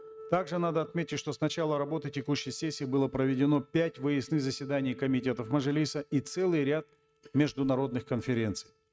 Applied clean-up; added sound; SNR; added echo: neural mask model RNNoise.